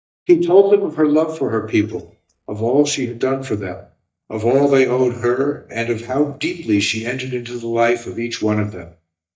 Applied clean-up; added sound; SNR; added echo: neural mask model DeepFilterNet 3.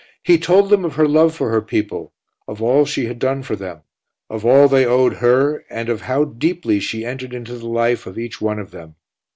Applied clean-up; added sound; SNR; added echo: none; none; none; none.